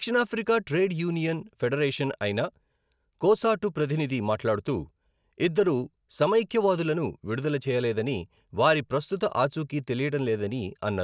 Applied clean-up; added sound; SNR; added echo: none; none; none; none.